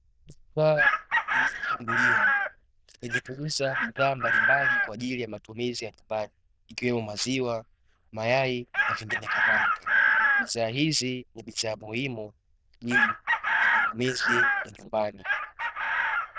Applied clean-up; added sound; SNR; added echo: neural diffusion model UNIVERSE++.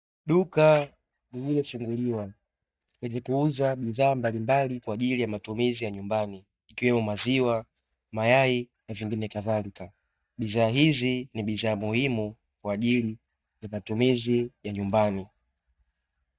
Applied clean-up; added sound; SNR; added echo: neural mask model DeepFilterNet 3.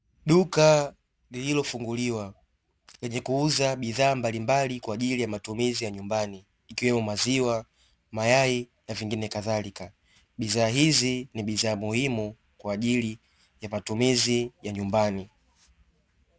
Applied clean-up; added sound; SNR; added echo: none; none; none; none.